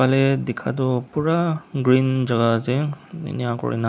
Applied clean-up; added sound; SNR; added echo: none; none; none; none.